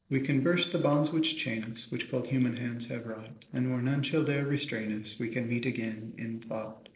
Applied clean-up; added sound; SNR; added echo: neural separator model SepFormer DNS4.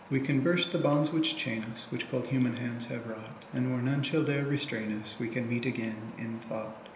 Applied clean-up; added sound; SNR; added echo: none; Wind; 19 dB; reverberation time 0.8 s.